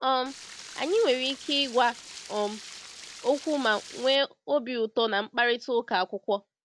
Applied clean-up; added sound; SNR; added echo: none; Stream; 16 dB; none.